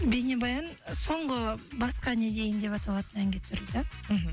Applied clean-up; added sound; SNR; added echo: none; none; none; none.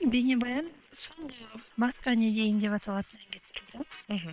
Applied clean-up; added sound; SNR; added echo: neural separator model SepFormer WHAM!.